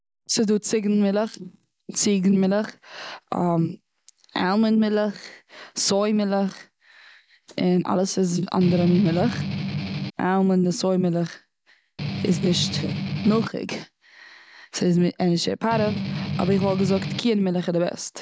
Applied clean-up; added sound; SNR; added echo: none; Strum; 4 dB; none.